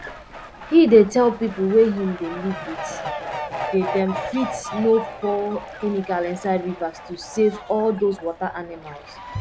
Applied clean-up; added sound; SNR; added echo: none; Fowl; 12 dB; none.